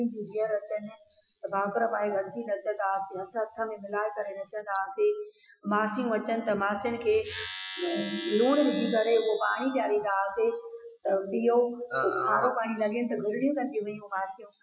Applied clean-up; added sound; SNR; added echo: classical method Wiener filter.